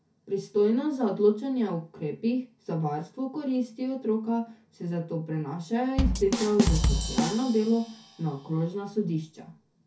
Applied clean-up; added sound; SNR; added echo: none; Bass drum / Drum kit; 1 dB; reverberation time 0.3 s.